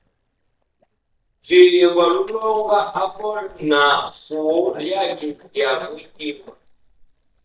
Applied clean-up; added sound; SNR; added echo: neural mask model DeepFilterNet 3.